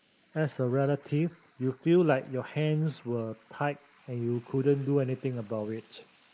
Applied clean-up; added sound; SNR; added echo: neural mask model Resemble Enhance denoiser.